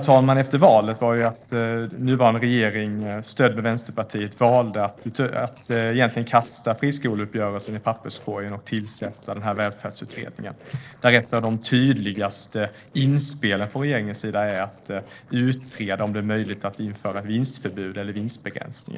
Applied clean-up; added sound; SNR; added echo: neural separator model SepFormer DNS4.